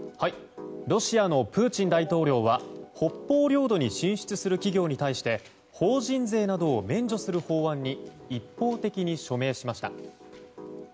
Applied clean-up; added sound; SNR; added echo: none; none; none; none.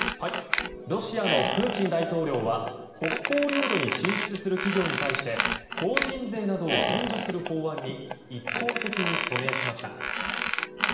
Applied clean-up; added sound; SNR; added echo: none; Squeak; 0 dB; reverberation time 0.9 s.